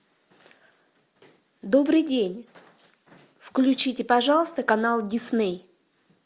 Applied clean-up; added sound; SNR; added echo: none; none; none; none.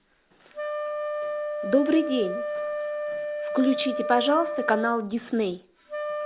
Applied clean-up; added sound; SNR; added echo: none; Wind instrument, woodwind instrument; 4 dB; none.